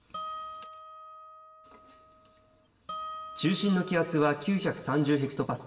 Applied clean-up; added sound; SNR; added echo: none; Harp; 13 dB; reverberation time 1.1 s.